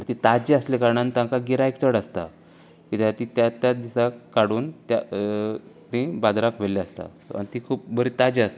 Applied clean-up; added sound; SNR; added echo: none; none; none; none.